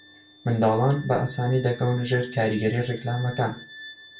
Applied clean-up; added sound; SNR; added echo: none; Wind instrument, woodwind instrument; 19 dB; reverberation time 0.3 s.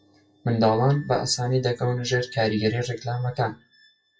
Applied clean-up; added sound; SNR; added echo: classical method WPE with log-MMSE.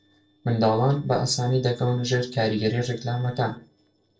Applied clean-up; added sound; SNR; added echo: neural separator model SepFormer DNS4.